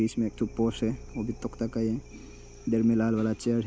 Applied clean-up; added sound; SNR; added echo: none; Engine / Car; 17 dB; none.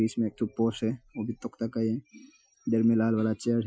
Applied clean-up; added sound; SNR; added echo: classical method Wiener filter.